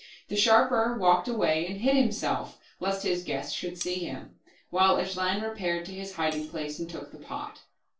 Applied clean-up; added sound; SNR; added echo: neural separator model SepFormer DNS4.